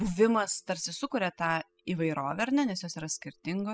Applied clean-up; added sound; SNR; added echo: classical method spectral subtraction.